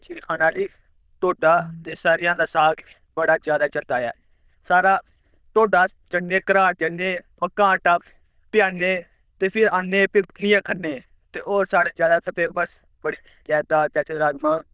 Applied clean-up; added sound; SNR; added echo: neural diffusion model UNIVERSE++.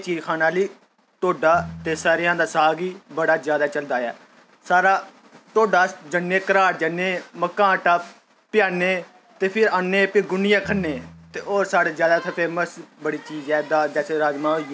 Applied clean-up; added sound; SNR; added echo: none; Piano; 19 dB; none.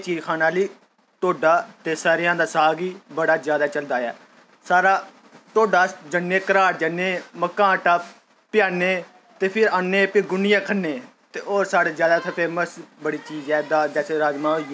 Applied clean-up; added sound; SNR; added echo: none; none; none; none.